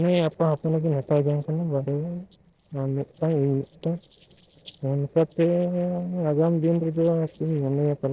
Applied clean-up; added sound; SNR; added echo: neural separator model SepFormer DNS4.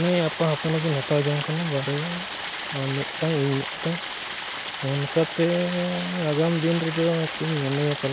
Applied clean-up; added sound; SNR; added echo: none; Stream; 6 dB; none.